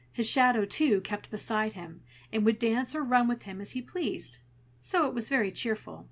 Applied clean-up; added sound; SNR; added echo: none; none; none; none.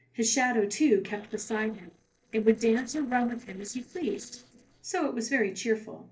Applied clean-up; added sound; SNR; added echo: neural separator model SepFormer DNS4.